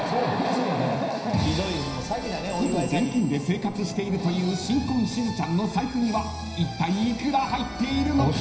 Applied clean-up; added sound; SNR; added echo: none; Organ; 19 dB; reverberation time 0.9 s.